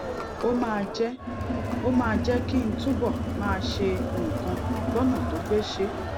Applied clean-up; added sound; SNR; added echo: none; Crowd; 1 dB; none.